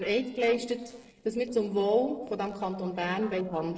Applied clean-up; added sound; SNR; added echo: neural separator model SepFormer DNS4.